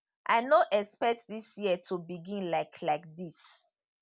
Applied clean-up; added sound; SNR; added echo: none; none; none; none.